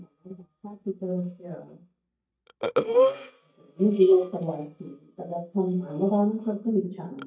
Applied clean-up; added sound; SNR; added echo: neural mask model DeepFilterNet 3.